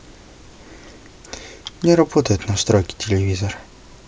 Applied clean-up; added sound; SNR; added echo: none; none; none; none.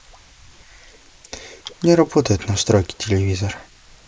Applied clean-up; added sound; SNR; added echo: neural mask model Resemble Enhance denoiser.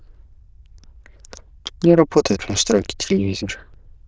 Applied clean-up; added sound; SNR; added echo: neural diffusion model UNIVERSE++.